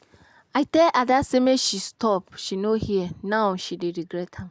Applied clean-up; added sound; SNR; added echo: none; none; none; none.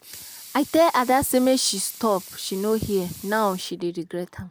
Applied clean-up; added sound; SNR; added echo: none; Sink (filling or washing) / Water tap, faucet / Liquid; 19 dB; none.